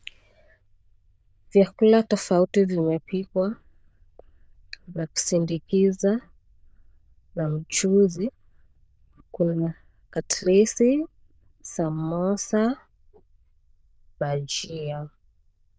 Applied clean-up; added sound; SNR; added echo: neural diffusion model UNIVERSE++.